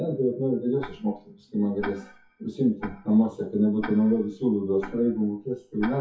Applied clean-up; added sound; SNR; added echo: classical method WPE with log-MMSE.